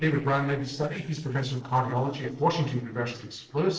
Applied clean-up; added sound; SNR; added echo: neural separator model SepFormer DNS4.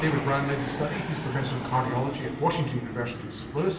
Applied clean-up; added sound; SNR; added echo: none; Fixed-wing aircraft, airplane; 7 dB; reverberation time 0.7 s.